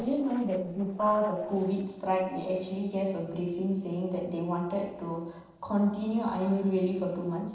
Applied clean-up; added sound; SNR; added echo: neural separator model SepFormer DNS4.